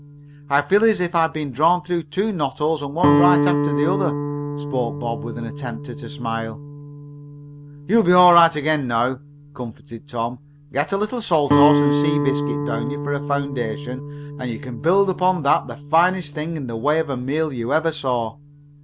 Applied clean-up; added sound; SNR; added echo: none; Guitar; 4 dB; none.